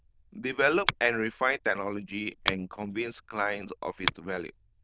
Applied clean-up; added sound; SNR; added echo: neural diffusion model UNIVERSE++.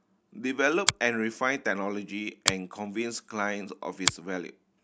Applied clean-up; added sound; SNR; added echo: none; Finger snapping; 4 dB; none.